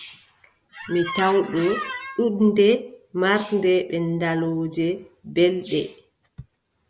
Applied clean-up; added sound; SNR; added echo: none; Squeak; 10 dB; none.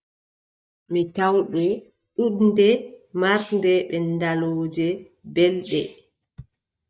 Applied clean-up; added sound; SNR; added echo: neural mask model DeepFilterNet 3.